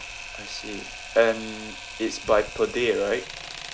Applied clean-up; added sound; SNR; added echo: none; Camera; 11 dB; none.